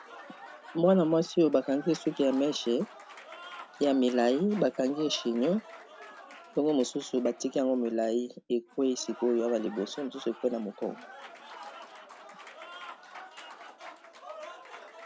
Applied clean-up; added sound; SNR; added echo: none; Applause / Crowd; 17 dB; none.